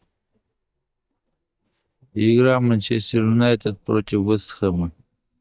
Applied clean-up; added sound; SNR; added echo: neural mask model DeepFilterNet 3.